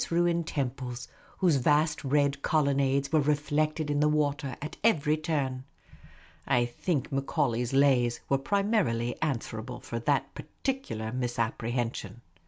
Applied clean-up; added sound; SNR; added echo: none; none; none; none.